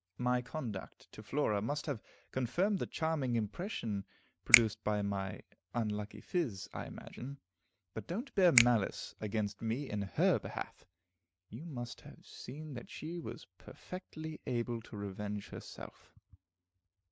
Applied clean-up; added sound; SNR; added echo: neural mask model RNNoise.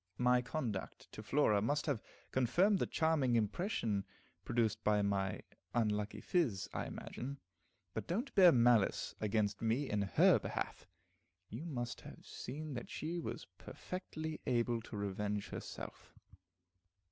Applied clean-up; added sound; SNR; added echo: none; none; none; none.